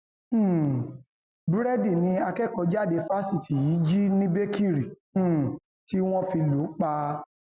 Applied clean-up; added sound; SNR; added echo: none; none; none; none.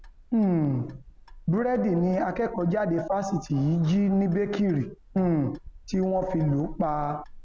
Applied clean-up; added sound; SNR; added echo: none; Clock; 20 dB; none.